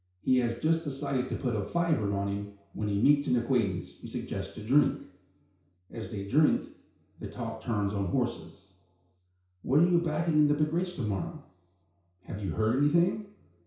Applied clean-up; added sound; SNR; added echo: none; none; none; reverberation time 0.6 s.